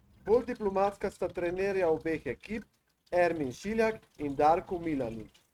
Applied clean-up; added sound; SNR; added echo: neural mask model RNNoise.